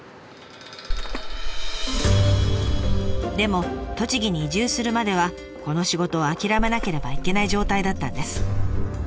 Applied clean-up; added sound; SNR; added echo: none; Water / Splash, splatter; 0 dB; none.